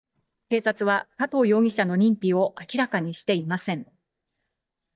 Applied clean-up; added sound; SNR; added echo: neural mask model DeepFilterNet 3.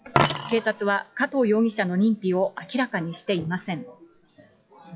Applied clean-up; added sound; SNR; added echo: classical method log-MMSE.